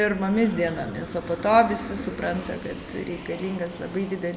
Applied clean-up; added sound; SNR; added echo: none; Aircraft; 12 dB; none.